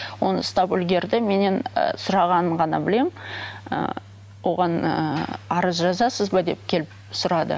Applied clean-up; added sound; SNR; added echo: none; none; none; none.